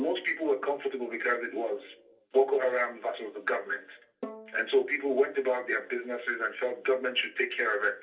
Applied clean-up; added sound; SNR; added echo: none; Bowed string instrument; 19 dB; reverberation time 0.3 s.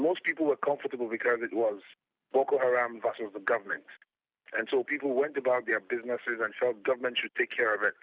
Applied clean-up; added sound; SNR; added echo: none; none; none; none.